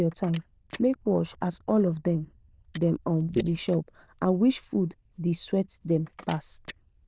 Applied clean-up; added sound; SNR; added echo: neural diffusion model UNIVERSE++.